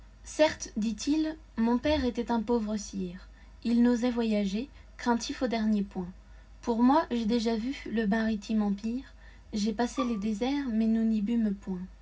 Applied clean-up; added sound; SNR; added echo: none; Bowed string instrument; 14 dB; reverberation time 0.4 s.